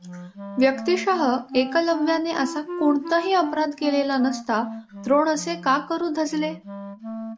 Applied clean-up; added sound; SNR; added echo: none; Wind instrument, woodwind instrument; 11 dB; none.